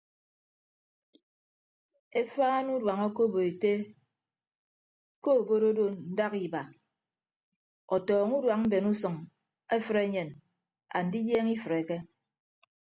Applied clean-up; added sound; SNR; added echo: none; none; none; none.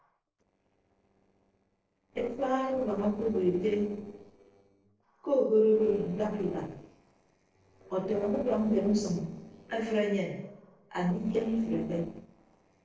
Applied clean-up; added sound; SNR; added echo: neural separator model SepFormer DNS4.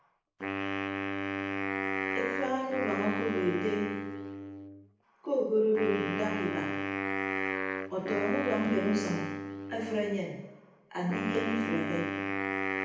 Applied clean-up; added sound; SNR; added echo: none; Wind instrument, woodwind instrument; 1 dB; reverberation time 0.9 s.